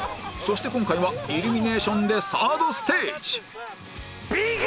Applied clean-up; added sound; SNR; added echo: none; none; none; none.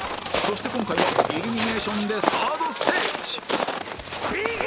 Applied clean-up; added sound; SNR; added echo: none; Walk, footsteps; -1 dB; none.